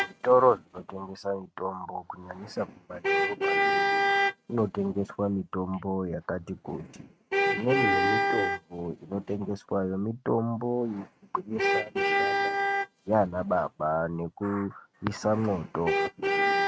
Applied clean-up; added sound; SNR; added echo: neural mask model RNNoise.